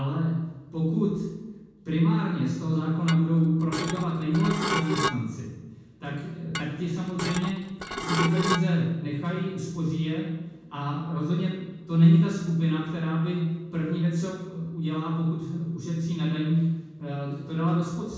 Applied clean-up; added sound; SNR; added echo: none; Dishes, pots, and pans / Glass; 6 dB; reverberation time 1.1 s.